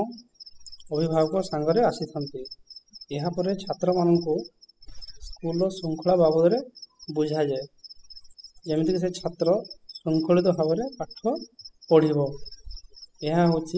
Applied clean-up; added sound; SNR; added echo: classical method spectral subtraction.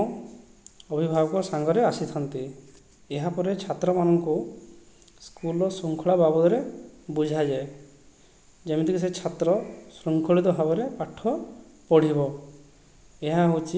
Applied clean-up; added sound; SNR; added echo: none; none; none; none.